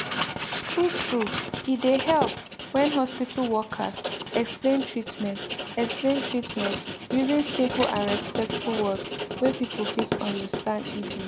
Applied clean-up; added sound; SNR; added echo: none; Writing; 2 dB; none.